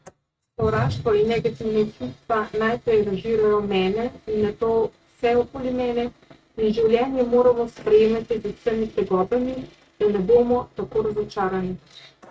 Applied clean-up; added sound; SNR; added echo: neural mask model RNNoise.